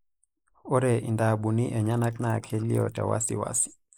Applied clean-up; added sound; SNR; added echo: neural mask model Resemble Enhance denoiser.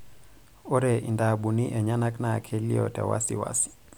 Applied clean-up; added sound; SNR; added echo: none; none; none; none.